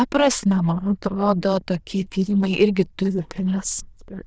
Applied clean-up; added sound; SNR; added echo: neural diffusion model UNIVERSE++.